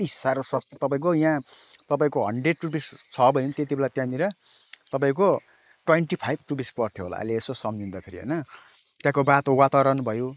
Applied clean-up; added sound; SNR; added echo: neural mask model Resemble Enhance denoiser.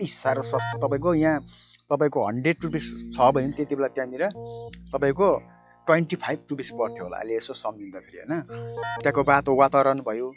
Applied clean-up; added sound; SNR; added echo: classical method log-MMSE.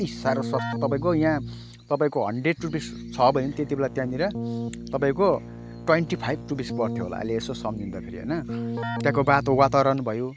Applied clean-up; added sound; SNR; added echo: none; Keyboard (musical); 8 dB; none.